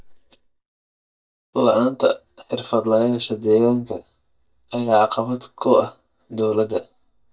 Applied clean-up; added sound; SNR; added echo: neural mask model DeepFilterNet 3.